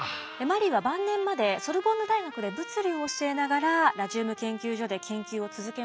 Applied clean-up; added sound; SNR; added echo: none; Trumpet; 15 dB; none.